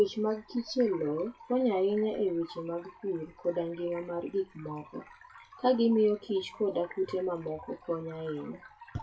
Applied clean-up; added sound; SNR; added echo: classical method WPE with log-MMSE.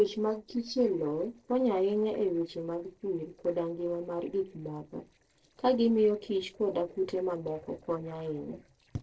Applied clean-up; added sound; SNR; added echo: neural separator model SepFormer DNS4.